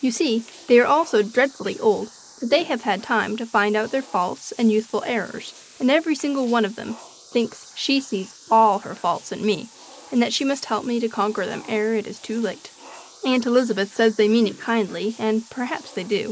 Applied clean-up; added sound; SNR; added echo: neural mask model Resemble Enhance denoiser.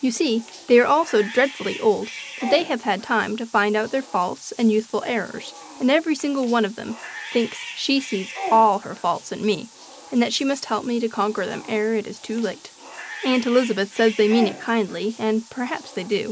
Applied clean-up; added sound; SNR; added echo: none; Bathtub (filling or washing) / Cat; 15 dB; none.